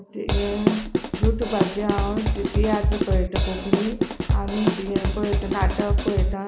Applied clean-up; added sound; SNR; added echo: none; Drum kit; -4 dB; none.